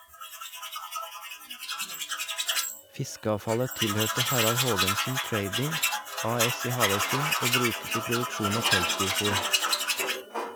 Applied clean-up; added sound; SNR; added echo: none; Tools; -3 dB; none.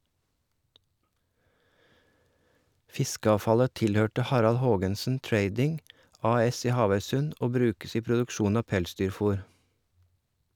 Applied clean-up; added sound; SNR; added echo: none; none; none; none.